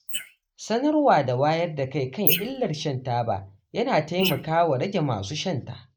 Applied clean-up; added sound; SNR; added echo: neural mask model Resemble Enhance denoiser.